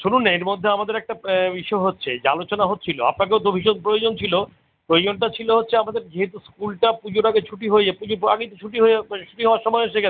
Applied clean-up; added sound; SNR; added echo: none; none; none; none.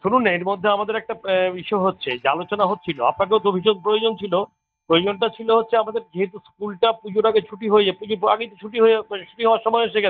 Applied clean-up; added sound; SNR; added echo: neural mask model DeepFilterNet 3.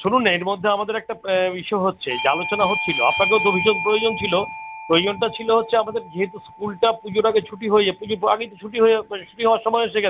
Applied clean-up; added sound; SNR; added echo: none; Bell / Doorbell; 10 dB; none.